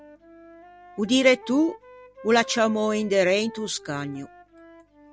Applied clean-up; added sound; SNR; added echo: none; Wind instrument, woodwind instrument; 19 dB; none.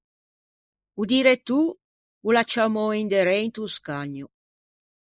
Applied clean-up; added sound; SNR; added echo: neural mask model Resemble Enhance denoiser.